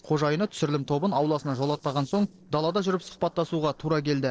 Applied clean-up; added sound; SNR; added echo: neural separator model SepFormer DNS4.